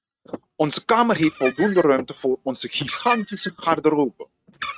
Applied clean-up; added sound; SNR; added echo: neural mask model RNNoise.